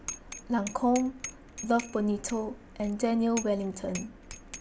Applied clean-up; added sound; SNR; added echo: none; Bicycle bell; 14 dB; none.